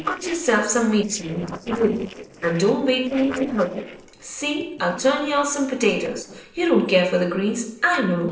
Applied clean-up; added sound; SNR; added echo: neural separator model SepFormer DNS4.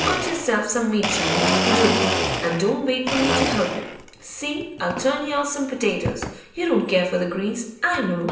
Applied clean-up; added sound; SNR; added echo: none; Domestic sounds, home sounds; 3 dB; reverberation time 0.8 s.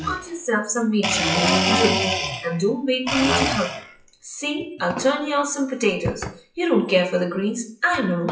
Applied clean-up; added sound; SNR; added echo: classical method WPE with log-MMSE.